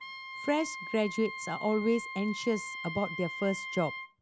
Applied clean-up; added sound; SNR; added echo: none; Wind instrument, woodwind instrument; 8 dB; none.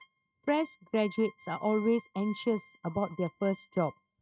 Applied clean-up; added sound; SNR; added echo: neural mask model RNNoise.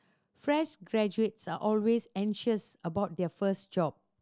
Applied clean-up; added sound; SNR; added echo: none; none; none; none.